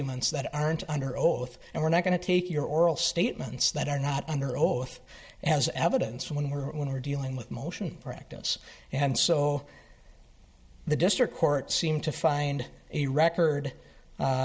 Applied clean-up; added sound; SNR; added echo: none; none; none; none.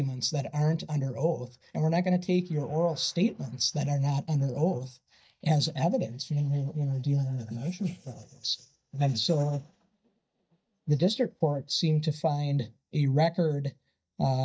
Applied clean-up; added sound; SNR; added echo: neural mask model DeepFilterNet 3.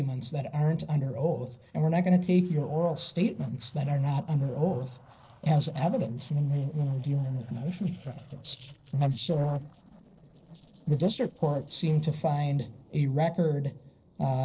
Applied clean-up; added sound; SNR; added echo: neural separator model SepFormer DNS4.